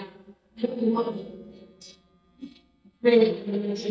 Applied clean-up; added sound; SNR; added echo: neural mask model DeepFilterNet 3.